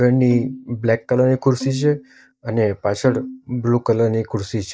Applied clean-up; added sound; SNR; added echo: neural mask model DeepFilterNet 3.